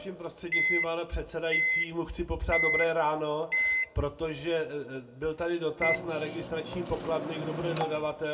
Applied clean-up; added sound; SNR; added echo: none; Microwave oven; 1 dB; reverberation time 0.2 s.